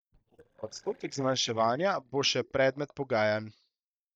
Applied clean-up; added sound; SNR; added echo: neural mask model DeepFilterNet 3.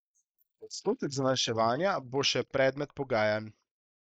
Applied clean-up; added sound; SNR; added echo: neural mask model Resemble Enhance denoiser.